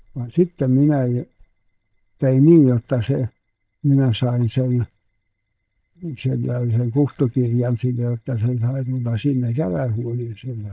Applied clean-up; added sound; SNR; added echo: neural mask model DeepFilterNet 3.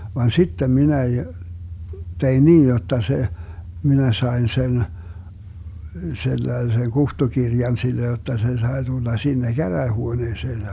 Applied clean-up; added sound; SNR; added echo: none; none; none; none.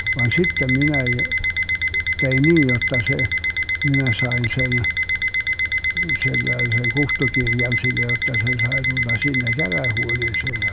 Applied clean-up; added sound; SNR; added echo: none; Alarm; -1 dB; none.